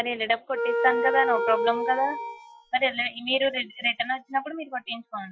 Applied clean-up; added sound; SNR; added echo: classical method Wiener filter.